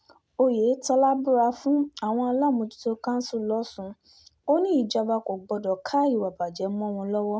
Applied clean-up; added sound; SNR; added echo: none; none; none; none.